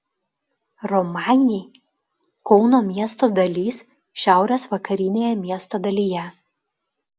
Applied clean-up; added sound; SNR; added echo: none; none; none; none.